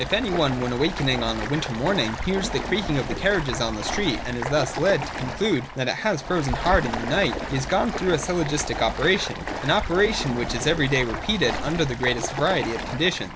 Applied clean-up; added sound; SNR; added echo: none; Stream; 6 dB; none.